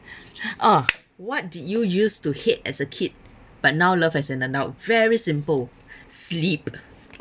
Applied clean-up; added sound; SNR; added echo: none; none; none; none.